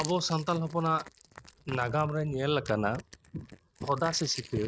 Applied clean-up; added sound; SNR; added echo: neural mask model RNNoise.